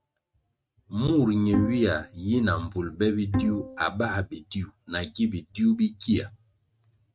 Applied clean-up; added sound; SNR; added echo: neural mask model RNNoise.